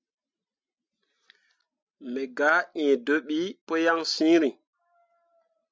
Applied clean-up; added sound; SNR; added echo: none; none; none; none.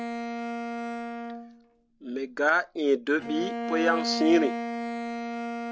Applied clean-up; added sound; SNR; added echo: none; Bowed string instrument; 5 dB; none.